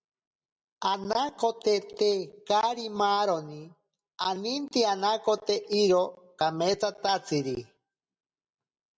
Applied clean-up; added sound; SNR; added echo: none; none; none; none.